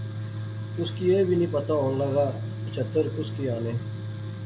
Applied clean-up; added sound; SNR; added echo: none; Tools; 5 dB; none.